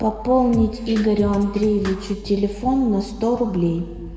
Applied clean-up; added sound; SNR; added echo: none; Drum kit; 13 dB; reverberation time 1.6 s.